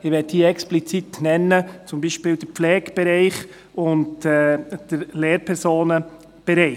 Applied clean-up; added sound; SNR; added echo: none; none; none; none.